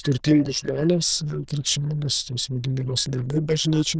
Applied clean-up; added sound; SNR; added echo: neural diffusion model UNIVERSE++.